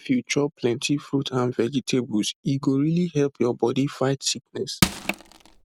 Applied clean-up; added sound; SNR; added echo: none; Crushing; 2 dB; none.